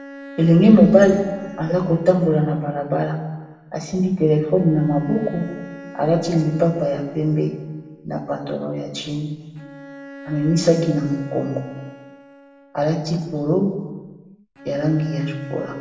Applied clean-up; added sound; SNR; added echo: none; Bowed string instrument; 20 dB; reverberation time 1.0 s.